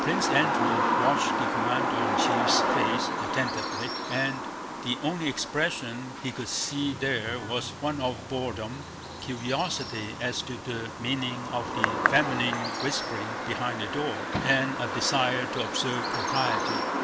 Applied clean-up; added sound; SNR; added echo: none; Bird vocalization, bird call, bird song; -1 dB; none.